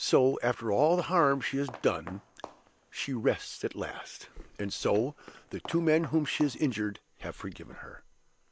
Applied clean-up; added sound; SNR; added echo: none; Walk, footsteps; 20 dB; none.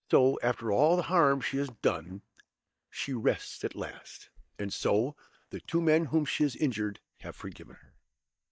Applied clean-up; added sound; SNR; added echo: neural mask model DeepFilterNet 3.